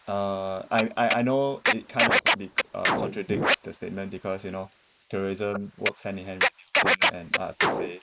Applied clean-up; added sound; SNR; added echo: neural mask model Resemble Enhance denoiser.